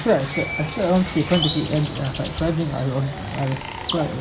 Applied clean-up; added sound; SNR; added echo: none; Bird; 7 dB; none.